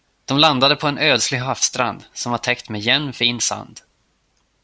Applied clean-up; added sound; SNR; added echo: none; none; none; none.